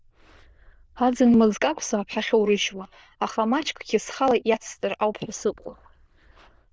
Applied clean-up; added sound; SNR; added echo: neural diffusion model UNIVERSE++.